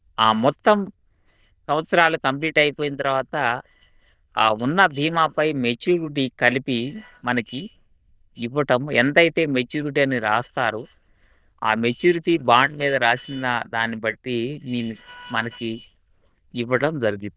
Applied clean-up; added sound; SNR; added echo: neural diffusion model UNIVERSE++.